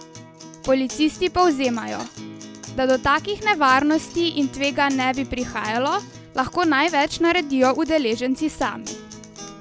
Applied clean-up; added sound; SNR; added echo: none; Acoustic guitar; 16 dB; none.